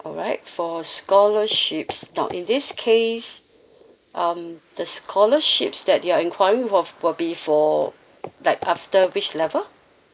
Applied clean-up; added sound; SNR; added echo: neural mask model Resemble Enhance denoiser.